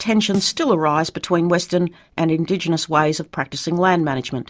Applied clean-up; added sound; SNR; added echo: none; Snare drum; 16 dB; none.